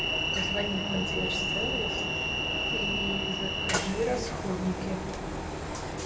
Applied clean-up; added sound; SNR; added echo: none; Train; -4 dB; reverberation time 2.2 s.